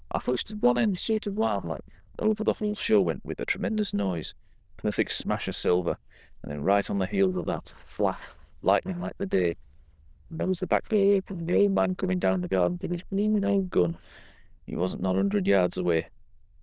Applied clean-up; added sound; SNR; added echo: neural diffusion model UNIVERSE++.